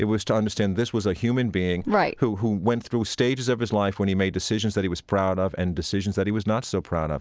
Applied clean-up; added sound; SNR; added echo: none; none; none; none.